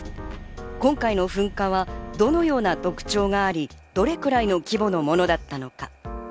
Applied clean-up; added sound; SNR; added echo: none; none; none; none.